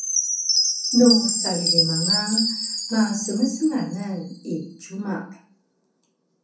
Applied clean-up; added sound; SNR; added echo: none; Chime; 1 dB; reverberation time 0.6 s.